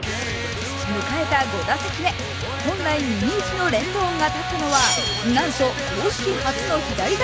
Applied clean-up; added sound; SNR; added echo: none; none; none; none.